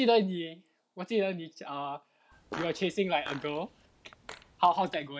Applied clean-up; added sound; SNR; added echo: none; Fart; 15 dB; none.